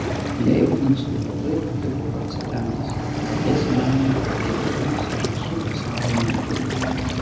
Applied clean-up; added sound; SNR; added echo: none; Waves, surf; 0 dB; reverberation time 0.8 s.